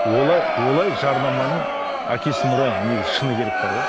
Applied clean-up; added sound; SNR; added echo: none; Crowd; 0 dB; none.